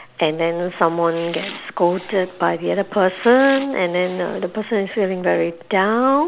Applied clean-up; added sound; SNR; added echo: none; Domestic sounds, home sounds; 19 dB; none.